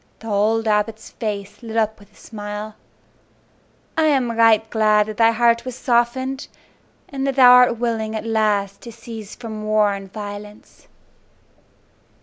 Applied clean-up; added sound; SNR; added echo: none; none; none; none.